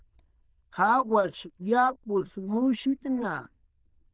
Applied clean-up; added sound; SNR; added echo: neural diffusion model UNIVERSE++.